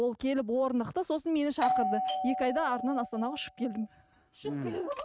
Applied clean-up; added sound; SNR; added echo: neural mask model RNNoise.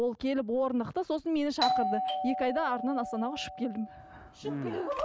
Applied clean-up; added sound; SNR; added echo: none; Doorbell; 2 dB; none.